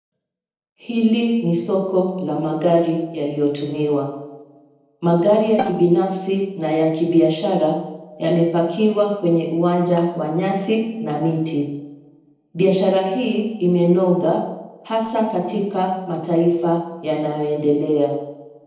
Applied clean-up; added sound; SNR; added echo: neural separator model SepFormer DNS4.